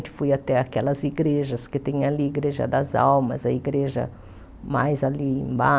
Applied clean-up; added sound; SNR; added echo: none; none; none; none.